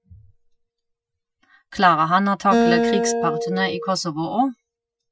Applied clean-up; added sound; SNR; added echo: classical method Wiener filter.